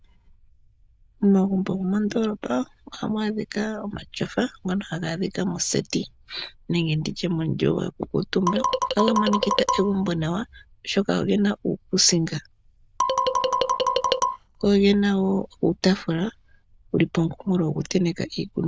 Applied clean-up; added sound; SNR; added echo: neural diffusion model UNIVERSE++.